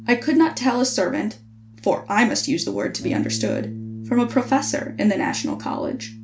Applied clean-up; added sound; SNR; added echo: none; Bass guitar; 13 dB; none.